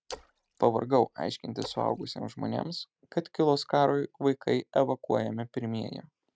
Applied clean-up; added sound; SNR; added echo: neural mask model RNNoise.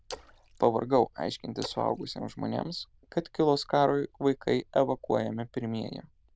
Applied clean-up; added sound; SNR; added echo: neural diffusion model UNIVERSE++.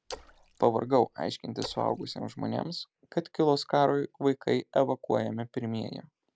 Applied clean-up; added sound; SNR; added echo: none; Splash, splatter; 19 dB; none.